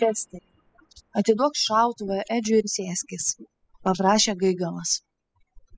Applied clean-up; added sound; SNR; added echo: classical method spectral subtraction.